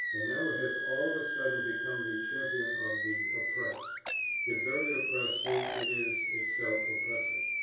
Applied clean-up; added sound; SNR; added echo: none; Animal; -4 dB; reverberation time 0.6 s.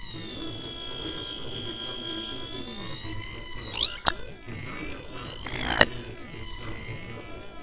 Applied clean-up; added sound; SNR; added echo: neural separator model SepFormer WHAMR!.